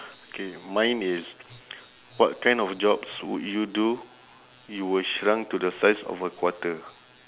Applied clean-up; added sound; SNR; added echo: none; none; none; none.